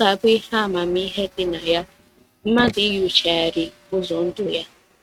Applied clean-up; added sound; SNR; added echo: neural mask model RNNoise.